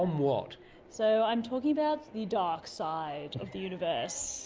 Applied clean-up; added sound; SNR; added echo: none; none; none; none.